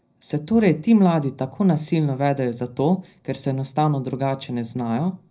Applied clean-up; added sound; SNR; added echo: none; none; none; reverberation time 0.4 s.